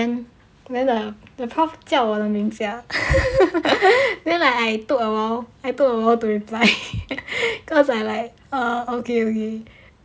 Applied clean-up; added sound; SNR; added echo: none; none; none; none.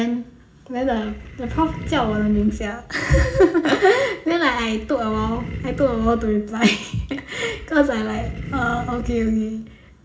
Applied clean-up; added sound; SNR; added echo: none; Animal; 11 dB; reverberation time 0.4 s.